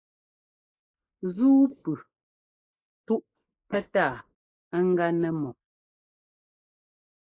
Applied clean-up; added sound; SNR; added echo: neural mask model Resemble Enhance denoiser.